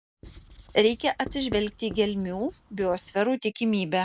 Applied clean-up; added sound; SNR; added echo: none; Writing; 16 dB; none.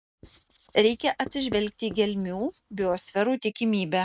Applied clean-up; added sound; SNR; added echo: neural mask model RNNoise.